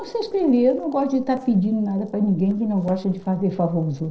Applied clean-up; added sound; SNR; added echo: neural separator model SepFormer DNS4.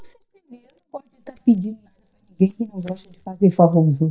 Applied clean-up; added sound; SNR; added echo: neural mask model DeepFilterNet 3.